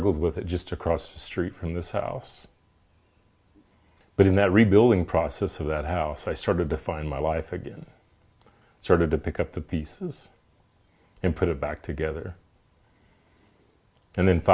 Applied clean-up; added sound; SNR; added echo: none; none; none; none.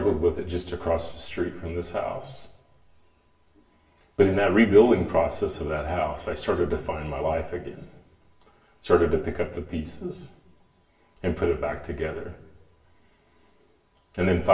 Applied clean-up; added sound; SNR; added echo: none; none; none; reverberation time 0.8 s.